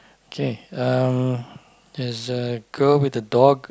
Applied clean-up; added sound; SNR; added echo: none; none; none; none.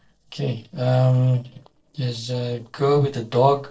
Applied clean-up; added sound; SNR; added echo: neural separator model SepFormer DNS4.